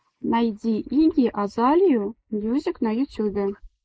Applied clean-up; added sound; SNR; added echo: neural mask model Resemble Enhance denoiser.